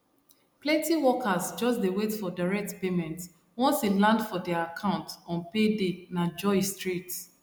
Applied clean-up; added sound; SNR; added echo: none; none; none; none.